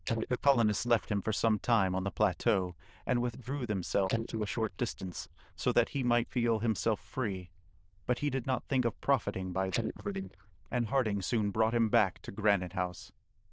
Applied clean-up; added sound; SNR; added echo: neural diffusion model UNIVERSE++.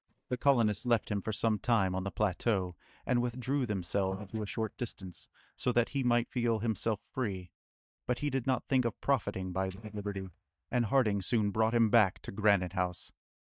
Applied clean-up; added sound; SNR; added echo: neural mask model DeepFilterNet 3.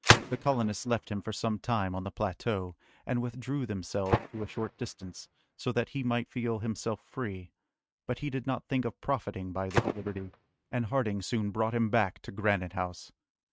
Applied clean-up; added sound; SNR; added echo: neural mask model RNNoise.